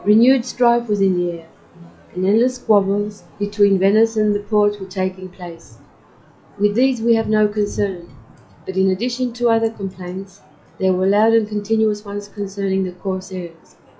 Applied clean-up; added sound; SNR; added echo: classical method log-MMSE.